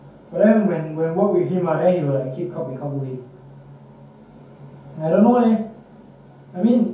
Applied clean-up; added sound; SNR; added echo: none; none; none; reverberation time 0.6 s.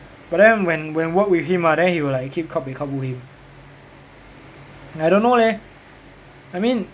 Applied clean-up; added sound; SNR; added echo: none; none; none; none.